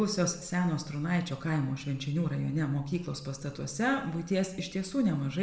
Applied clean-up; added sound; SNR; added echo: none; none; none; reverberation time 0.8 s.